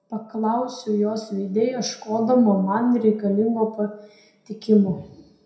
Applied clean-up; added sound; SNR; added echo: none; none; none; reverberation time 0.5 s.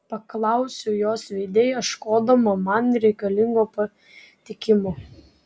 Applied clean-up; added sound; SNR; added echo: none; none; none; none.